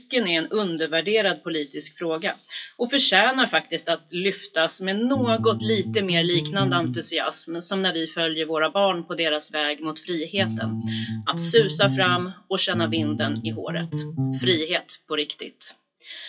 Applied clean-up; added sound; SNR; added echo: classical method WPE with log-MMSE.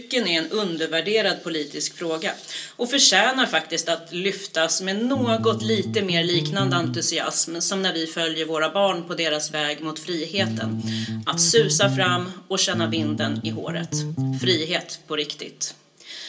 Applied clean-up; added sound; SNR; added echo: none; Bass guitar; 3 dB; reverberation time 0.2 s.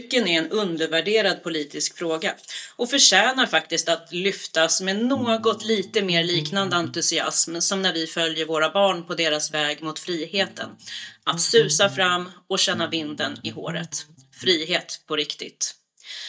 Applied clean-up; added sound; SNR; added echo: neural mask model DeepFilterNet 3.